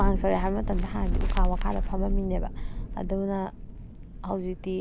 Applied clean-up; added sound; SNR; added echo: none; Thunder; -3 dB; none.